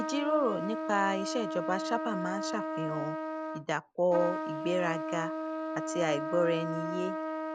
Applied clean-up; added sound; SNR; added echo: none; Trumpet; 3 dB; none.